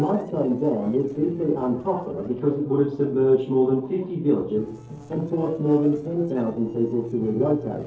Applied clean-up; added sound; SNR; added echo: neural separator model SepFormer DNS4.